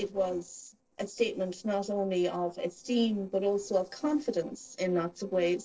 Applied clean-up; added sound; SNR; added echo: neural separator model SepFormer DNS4.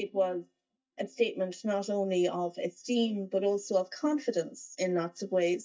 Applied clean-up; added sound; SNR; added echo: neural mask model DeepFilterNet 3.